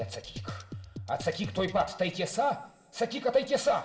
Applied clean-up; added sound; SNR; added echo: none; Drum kit; 11 dB; reverberation time 1.2 s.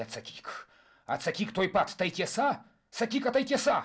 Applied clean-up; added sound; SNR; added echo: none; none; none; none.